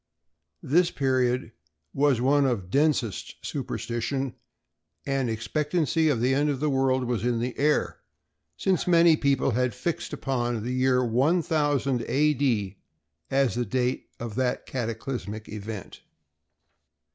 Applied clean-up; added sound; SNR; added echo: none; none; none; none.